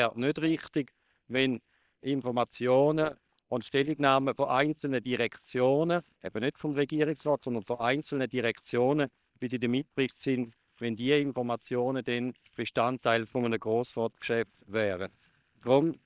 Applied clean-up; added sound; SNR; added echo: neural separator model SepFormer WHAM!.